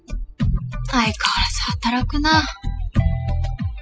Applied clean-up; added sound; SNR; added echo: classical method spectral subtraction.